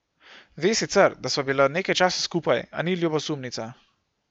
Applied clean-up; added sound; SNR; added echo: none; none; none; none.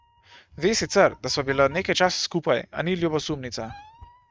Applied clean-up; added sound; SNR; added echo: neural mask model RNNoise.